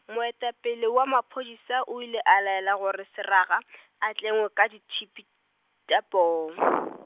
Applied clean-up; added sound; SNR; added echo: none; none; none; none.